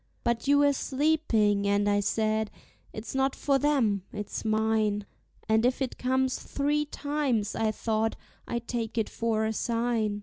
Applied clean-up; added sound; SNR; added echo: none; none; none; none.